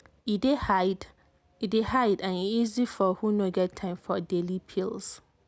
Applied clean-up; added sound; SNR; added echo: none; none; none; none.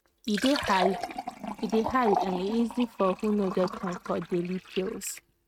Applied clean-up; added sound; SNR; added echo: neural mask model RNNoise.